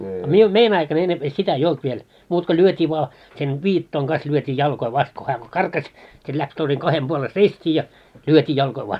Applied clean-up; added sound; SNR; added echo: none; none; none; none.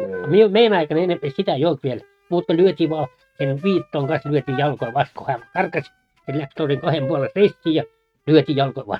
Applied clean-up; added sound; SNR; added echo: neural mask model RNNoise.